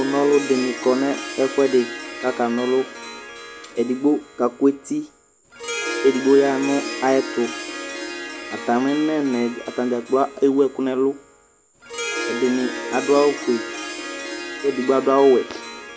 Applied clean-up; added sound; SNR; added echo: none; Harp; 10 dB; none.